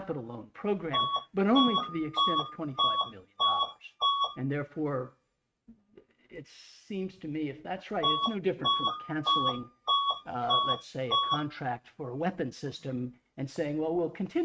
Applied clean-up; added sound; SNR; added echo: neural mask model RNNoise.